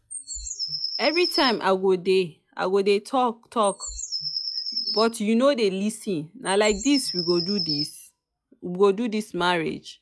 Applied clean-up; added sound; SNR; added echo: classical method log-MMSE.